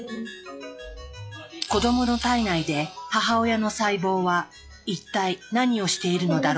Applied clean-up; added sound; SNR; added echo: classical method log-MMSE.